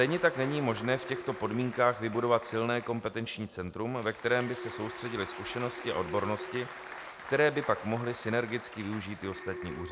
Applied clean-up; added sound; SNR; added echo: none; Alarm + Applause; 12 dB; none.